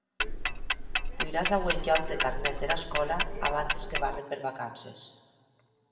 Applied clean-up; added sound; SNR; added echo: none; Tick-tock; -3 dB; reverberation time 1.9 s.